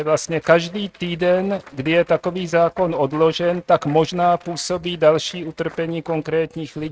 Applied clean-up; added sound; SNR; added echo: neural mask model RNNoise.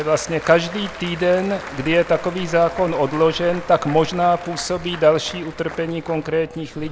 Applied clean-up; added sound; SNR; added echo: none; Applause / Crowd; 15 dB; none.